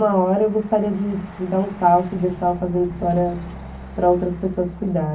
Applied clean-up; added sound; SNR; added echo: none; Truck; 17 dB; reverberation time 0.3 s.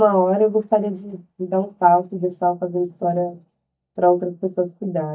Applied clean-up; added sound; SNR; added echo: neural mask model DeepFilterNet 3.